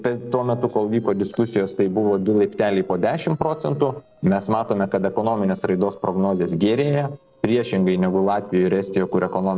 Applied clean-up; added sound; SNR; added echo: neural separator model SepFormer DNS4.